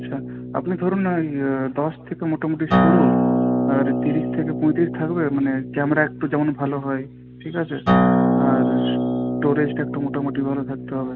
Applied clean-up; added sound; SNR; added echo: none; Acoustic guitar; -1 dB; none.